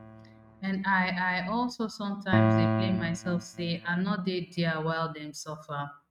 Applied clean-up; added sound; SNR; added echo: neural mask model RNNoise.